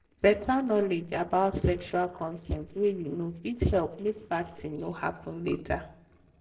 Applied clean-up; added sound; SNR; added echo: neural separator model SepFormer DNS4.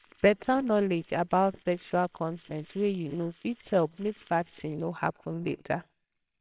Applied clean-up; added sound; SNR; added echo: neural separator model SepFormer WHAMR!.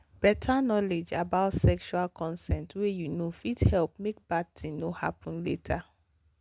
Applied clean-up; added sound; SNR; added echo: none; none; none; none.